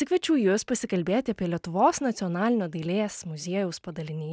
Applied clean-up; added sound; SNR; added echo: none; none; none; none.